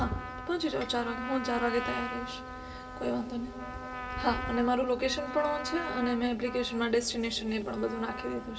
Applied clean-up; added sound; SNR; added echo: none; Trumpet; 9 dB; reverberation time 2.9 s.